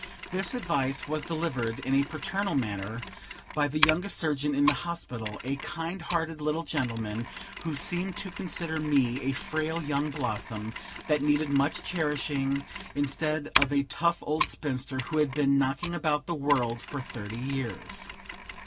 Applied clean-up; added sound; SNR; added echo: none; Mechanisms; 7 dB; none.